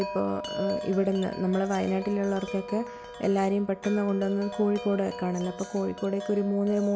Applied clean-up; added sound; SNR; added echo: none; Wind chime; 10 dB; none.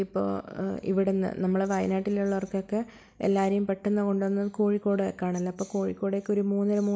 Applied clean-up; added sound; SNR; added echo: none; none; none; none.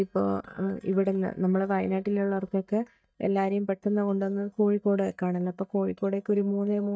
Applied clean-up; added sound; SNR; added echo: neural mask model DeepFilterNet 3.